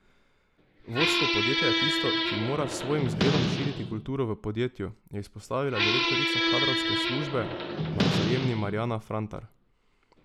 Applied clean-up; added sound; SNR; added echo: none; Squeak; -3 dB; none.